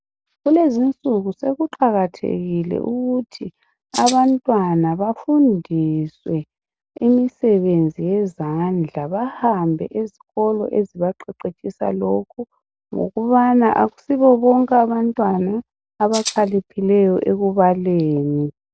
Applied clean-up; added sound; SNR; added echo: none; Rattle (instrument); 9 dB; none.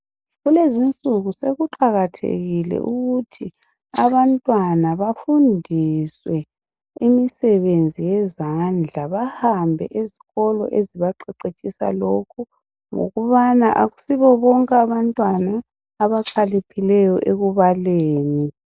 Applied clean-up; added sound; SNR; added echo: neural mask model Resemble Enhance denoiser.